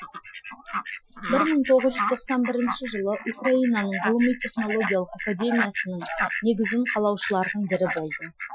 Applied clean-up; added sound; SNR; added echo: classical method Wiener filter.